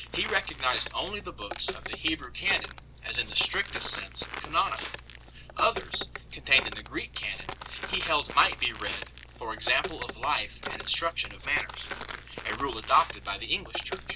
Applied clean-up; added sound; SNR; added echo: none; Walk, footsteps; 9 dB; none.